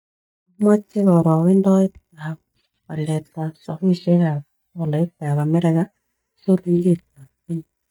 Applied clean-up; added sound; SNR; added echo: neural mask model DeepFilterNet 3.